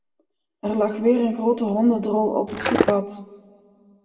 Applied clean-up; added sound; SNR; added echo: none; Skateboard; -1 dB; reverberation time 1.7 s.